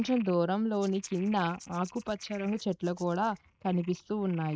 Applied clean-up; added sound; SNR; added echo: neural mask model RNNoise.